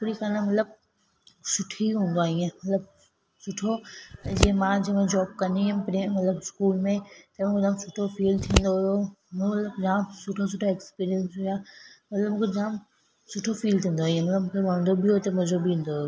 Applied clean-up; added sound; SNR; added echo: none; Scissors; 2 dB; none.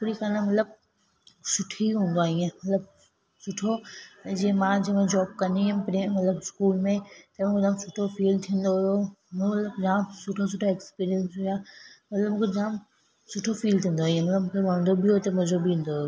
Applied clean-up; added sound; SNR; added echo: none; none; none; none.